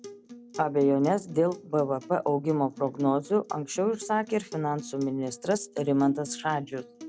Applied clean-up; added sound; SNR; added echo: none; Acoustic guitar; 18 dB; none.